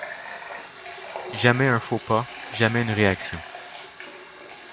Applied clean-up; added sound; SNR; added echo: none; Water tap, faucet; 12 dB; none.